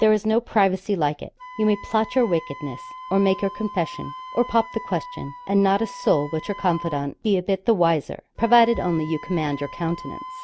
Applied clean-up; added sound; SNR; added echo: none; Wind instrument, woodwind instrument; 16 dB; none.